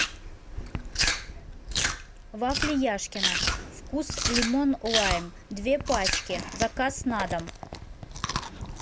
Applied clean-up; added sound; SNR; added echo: none; Chewing, mastication; 1 dB; none.